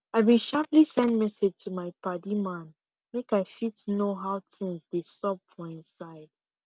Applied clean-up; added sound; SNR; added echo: none; none; none; none.